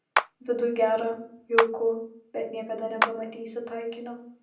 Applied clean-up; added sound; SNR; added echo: none; Clapping; 3 dB; reverberation time 0.6 s.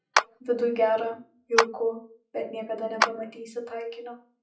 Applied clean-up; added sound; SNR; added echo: classical method WPE with log-MMSE.